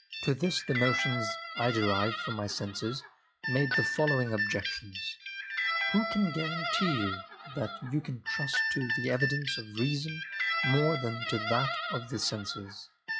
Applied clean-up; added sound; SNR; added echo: classical method log-MMSE.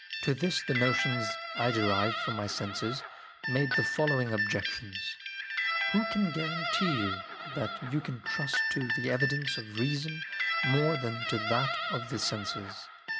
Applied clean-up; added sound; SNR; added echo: none; Guitar; 1 dB; none.